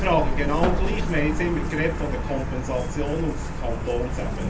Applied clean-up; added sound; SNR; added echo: none; Truck; -1 dB; reverberation time 0.2 s.